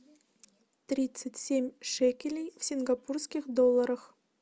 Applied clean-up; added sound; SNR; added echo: none; none; none; none.